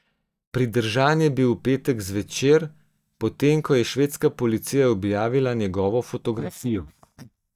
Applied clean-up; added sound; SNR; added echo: neural mask model DeepFilterNet 3.